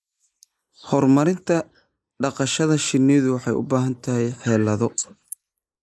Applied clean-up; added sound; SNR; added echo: neural mask model Resemble Enhance denoiser.